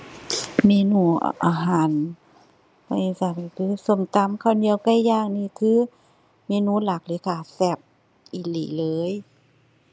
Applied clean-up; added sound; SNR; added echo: none; none; none; none.